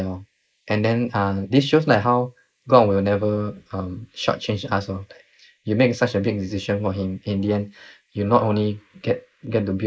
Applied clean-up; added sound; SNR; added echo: neural mask model Resemble Enhance denoiser.